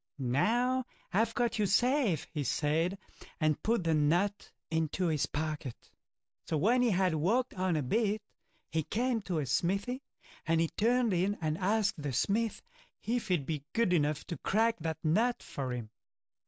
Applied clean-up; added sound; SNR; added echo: none; none; none; none.